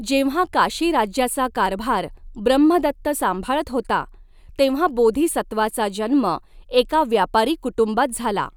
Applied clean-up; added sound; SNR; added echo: none; none; none; none.